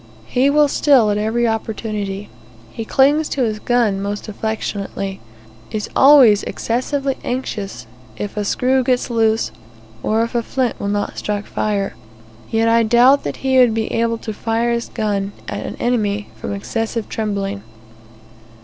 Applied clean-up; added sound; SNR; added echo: none; none; none; none.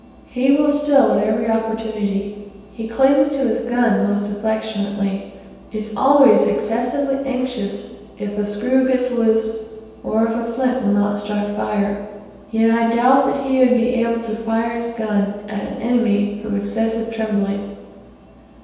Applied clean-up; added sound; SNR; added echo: none; none; none; reverberation time 1.2 s.